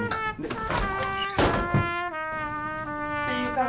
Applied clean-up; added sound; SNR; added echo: none; Trumpet; 1 dB; none.